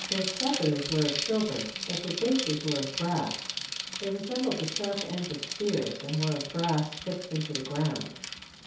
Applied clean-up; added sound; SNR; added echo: none; Bicycle; 5 dB; reverberation time 0.6 s.